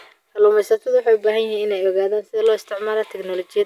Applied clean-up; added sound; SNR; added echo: none; none; none; none.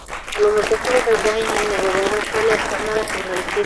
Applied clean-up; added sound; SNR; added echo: neural mask model Resemble Enhance denoiser.